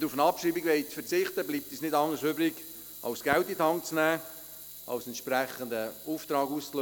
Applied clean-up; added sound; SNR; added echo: none; Camera; 15 dB; none.